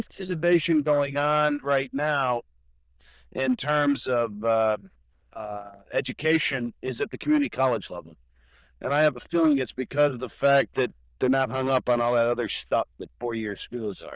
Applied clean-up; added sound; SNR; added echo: neural diffusion model UNIVERSE++.